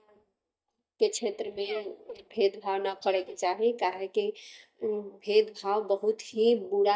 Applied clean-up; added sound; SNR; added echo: neural mask model DeepFilterNet 3.